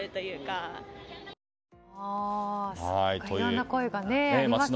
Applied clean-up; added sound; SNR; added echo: none; none; none; none.